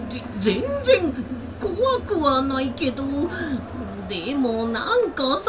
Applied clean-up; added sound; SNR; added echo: none; Crowd; 11 dB; reverberation time 0.2 s.